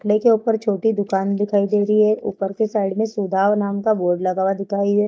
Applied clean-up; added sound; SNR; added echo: neural mask model DeepFilterNet 3.